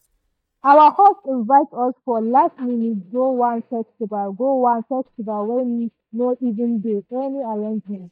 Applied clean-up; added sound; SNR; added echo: neural mask model DeepFilterNet 3.